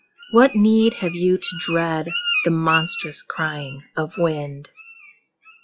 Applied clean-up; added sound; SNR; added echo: classical method log-MMSE.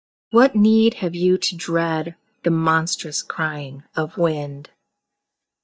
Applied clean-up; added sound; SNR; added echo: neural mask model DeepFilterNet 3.